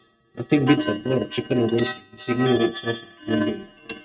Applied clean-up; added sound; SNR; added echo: neural mask model RNNoise.